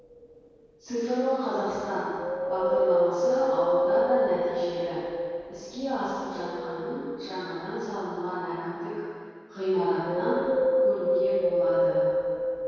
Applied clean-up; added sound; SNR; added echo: none; Wind; -3 dB; reverberation time 2.2 s.